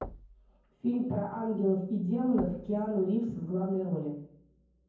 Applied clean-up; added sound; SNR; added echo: none; Knock / Wood / Percussion; 17 dB; reverberation time 0.9 s.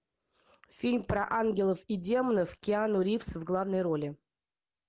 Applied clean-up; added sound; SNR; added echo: none; none; none; none.